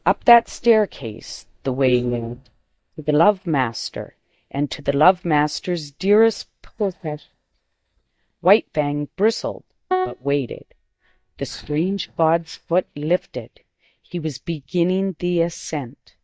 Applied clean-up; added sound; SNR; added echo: neural mask model DeepFilterNet 3.